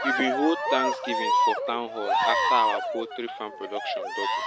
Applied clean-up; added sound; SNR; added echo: none; Cheering; -4 dB; none.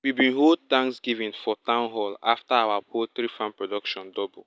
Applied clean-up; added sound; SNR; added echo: none; none; none; none.